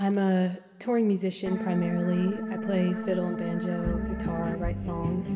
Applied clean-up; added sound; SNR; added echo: none; Organ; 5 dB; reverberation time 1.4 s.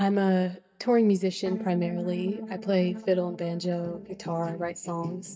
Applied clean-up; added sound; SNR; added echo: neural mask model DeepFilterNet 3.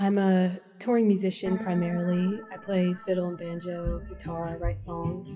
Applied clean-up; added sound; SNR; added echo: classical method WPE with log-MMSE.